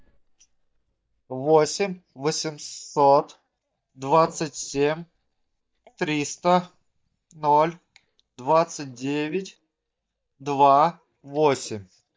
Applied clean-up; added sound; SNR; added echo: neural mask model DeepFilterNet 3.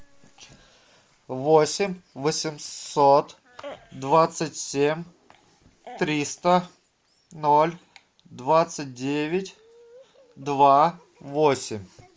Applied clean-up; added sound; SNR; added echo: none; none; none; none.